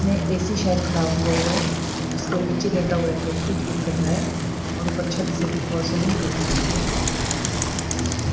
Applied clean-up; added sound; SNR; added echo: none; Bicycle; -3 dB; reverberation time 0.8 s.